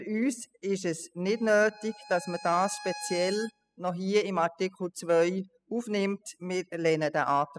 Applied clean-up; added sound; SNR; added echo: classical method spectral subtraction.